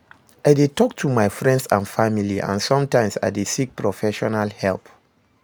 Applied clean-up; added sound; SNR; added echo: none; none; none; none.